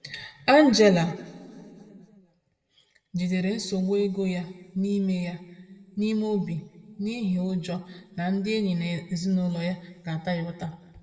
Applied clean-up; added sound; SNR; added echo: none; none; none; reverberation time 1.2 s.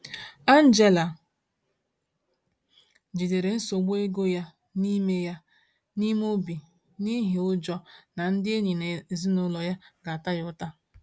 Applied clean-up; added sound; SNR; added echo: none; none; none; none.